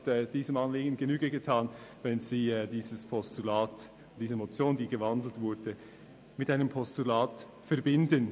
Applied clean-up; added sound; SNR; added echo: none; none; none; none.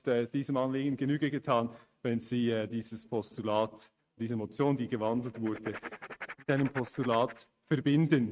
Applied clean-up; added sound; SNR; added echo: neural mask model RNNoise.